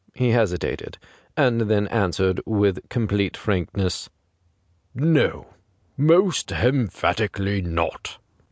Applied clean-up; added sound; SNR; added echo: none; none; none; none.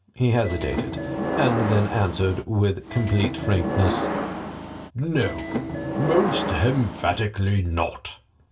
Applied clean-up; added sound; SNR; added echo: none; Subway, metro, underground / Sliding door; 4 dB; reverberation time 0.2 s.